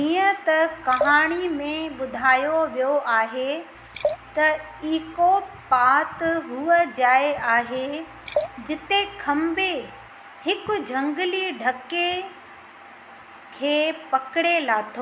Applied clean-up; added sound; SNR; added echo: none; Liquid; 10 dB; none.